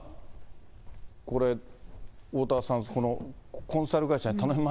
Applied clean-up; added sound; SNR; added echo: none; Cricket; 12 dB; none.